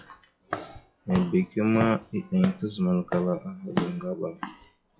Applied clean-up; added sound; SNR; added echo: classical method WPE with log-MMSE.